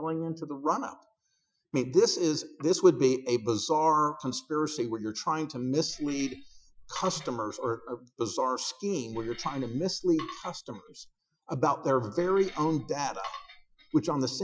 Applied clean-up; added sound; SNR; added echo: classical method Wiener filter.